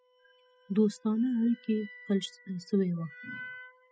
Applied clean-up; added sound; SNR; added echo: classical method spectral subtraction.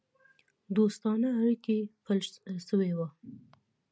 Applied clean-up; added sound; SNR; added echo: none; none; none; none.